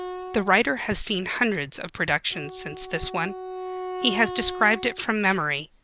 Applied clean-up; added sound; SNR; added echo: none; Wind instrument, woodwind instrument; 12 dB; none.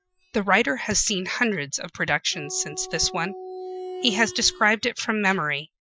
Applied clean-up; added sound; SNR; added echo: classical method Wiener filter.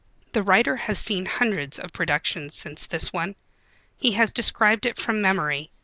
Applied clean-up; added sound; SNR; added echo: none; none; none; none.